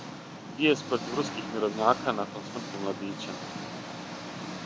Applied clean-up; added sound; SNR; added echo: none; Engine; 7 dB; none.